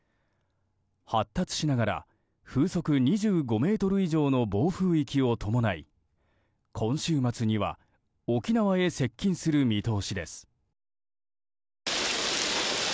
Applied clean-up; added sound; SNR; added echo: none; none; none; none.